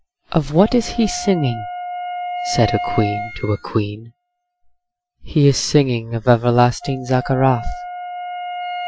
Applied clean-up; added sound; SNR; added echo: classical method Wiener filter.